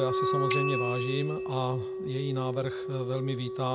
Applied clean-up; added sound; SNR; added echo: none; Bicycle bell + Wind instrument, woodwind instrument; 0 dB; none.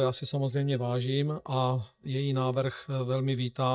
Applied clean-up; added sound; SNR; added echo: neural mask model DeepFilterNet 3.